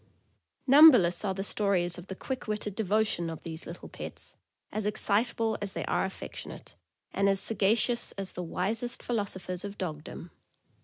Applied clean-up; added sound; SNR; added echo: none; none; none; none.